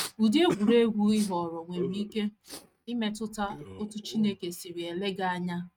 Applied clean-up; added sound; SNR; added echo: neural mask model RNNoise.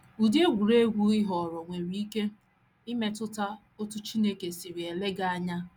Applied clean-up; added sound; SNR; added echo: none; none; none; none.